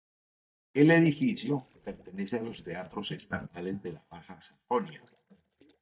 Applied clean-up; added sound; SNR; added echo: neural mask model DeepFilterNet 3.